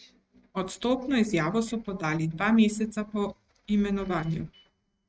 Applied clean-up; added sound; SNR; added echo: neural mask model RNNoise.